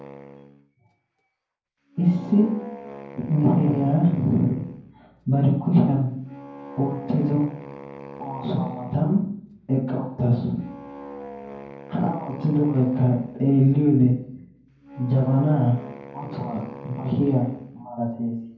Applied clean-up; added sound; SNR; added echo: none; Wind instrument, woodwind instrument; 18 dB; reverberation time 0.9 s.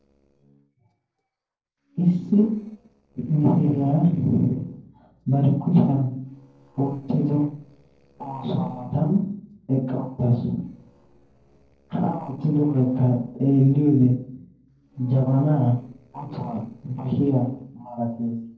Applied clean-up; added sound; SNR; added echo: neural separator model SepFormer DNS4.